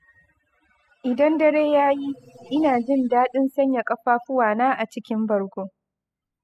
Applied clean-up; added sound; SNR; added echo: classical method spectral subtraction.